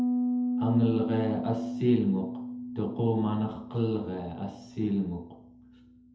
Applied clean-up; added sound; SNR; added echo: none; Piano; 4 dB; reverberation time 0.7 s.